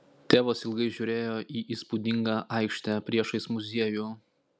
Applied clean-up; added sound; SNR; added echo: none; none; none; none.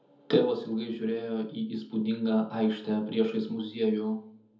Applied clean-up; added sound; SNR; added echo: none; none; none; reverberation time 0.7 s.